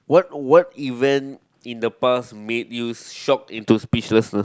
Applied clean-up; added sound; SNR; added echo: none; none; none; none.